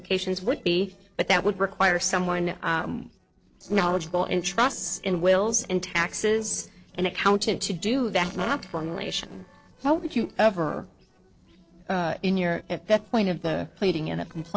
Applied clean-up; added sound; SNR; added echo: neural separator model SepFormer DNS4.